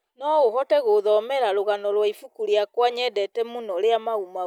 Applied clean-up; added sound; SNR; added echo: none; none; none; none.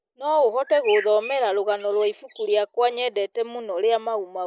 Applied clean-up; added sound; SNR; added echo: neural mask model Resemble Enhance denoiser.